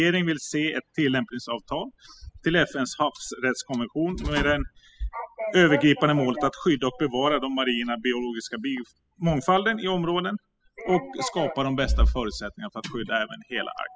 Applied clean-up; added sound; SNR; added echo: classical method spectral subtraction.